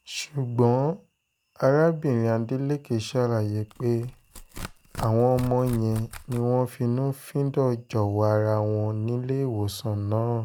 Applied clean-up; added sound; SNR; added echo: none; Tearing; 15 dB; none.